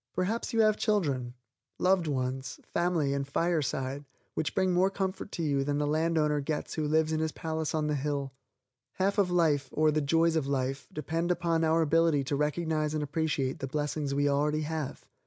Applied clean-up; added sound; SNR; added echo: none; none; none; none.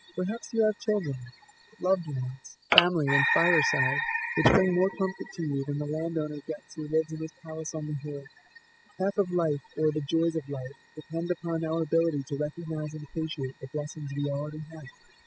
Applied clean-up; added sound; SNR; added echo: classical method spectral subtraction.